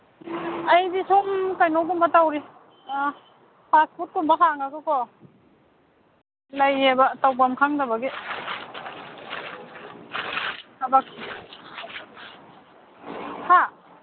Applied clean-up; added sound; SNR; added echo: none; none; none; none.